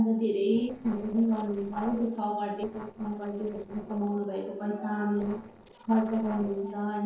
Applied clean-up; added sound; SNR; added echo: neural separator model SepFormer DNS4.